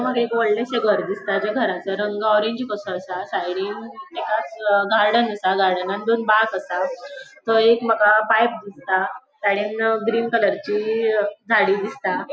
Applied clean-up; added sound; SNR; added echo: none; none; none; none.